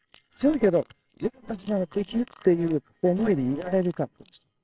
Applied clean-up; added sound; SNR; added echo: neural separator model SepFormer WHAMR!.